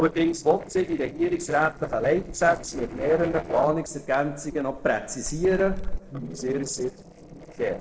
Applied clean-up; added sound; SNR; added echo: neural separator model SepFormer DNS4.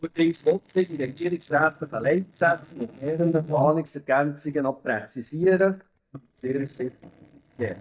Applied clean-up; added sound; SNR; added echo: neural mask model DeepFilterNet 3.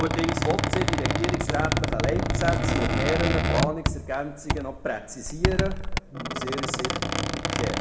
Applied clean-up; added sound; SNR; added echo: none; Squeak; -4 dB; reverberation time 0.6 s.